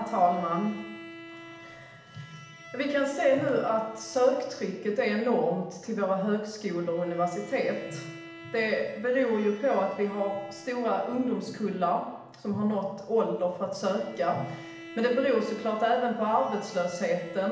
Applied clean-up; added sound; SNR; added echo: none; Bowed string instrument; 19 dB; reverberation time 0.8 s.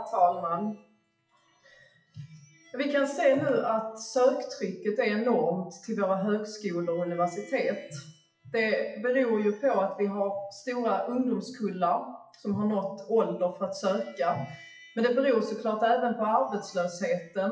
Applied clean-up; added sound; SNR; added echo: classical method WPE with log-MMSE.